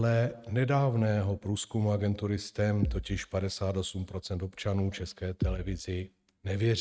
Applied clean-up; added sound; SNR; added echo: neural mask model RNNoise.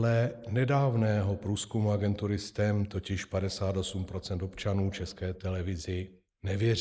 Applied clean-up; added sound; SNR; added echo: neural mask model Resemble Enhance denoiser.